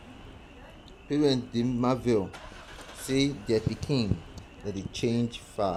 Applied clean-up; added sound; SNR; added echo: none; Engine starting / Car; 17 dB; none.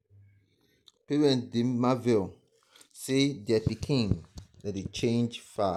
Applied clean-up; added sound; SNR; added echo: none; none; none; none.